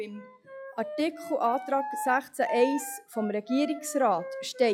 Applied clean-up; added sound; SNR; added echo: classical method log-MMSE.